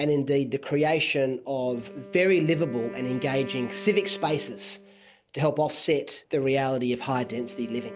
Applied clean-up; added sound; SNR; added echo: none; Wind instrument, woodwind instrument; 17 dB; none.